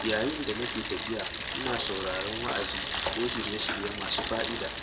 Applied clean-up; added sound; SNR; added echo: none; Bicycle; 0 dB; reverberation time 1.0 s.